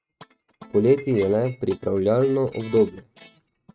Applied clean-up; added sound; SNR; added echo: neural mask model RNNoise.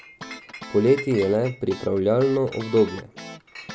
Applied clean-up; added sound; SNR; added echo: none; Chink, clink + Guitar; 16 dB; none.